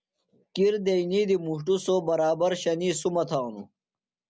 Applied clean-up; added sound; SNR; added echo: none; none; none; none.